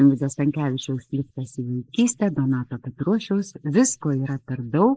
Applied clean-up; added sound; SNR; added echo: neural mask model Resemble Enhance denoiser.